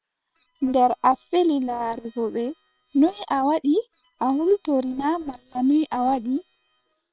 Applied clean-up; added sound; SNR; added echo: neural separator model SepFormer WHAM!.